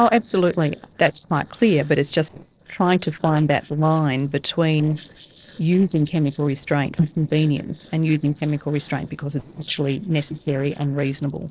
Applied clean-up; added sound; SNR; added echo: neural separator model SepFormer DNS4.